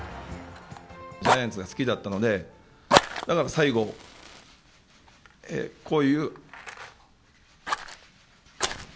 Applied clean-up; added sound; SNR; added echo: none; Fire; 2 dB; none.